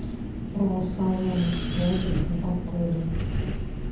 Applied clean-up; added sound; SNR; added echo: none; Wind; 1 dB; reverberation time 0.8 s.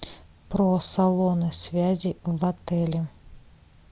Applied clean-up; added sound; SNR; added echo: none; none; none; none.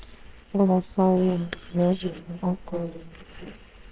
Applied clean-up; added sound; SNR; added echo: neural separator model SepFormer WHAMR!.